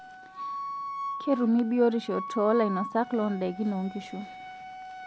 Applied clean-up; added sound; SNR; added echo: none; Wind instrument, woodwind instrument; 9 dB; none.